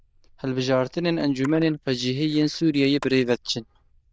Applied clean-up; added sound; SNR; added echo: neural diffusion model UNIVERSE++.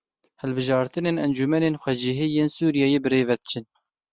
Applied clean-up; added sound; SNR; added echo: none; none; none; none.